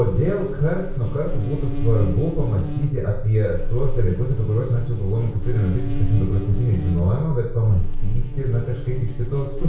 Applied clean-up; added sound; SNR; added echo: none; Buzz; 1 dB; reverberation time 0.6 s.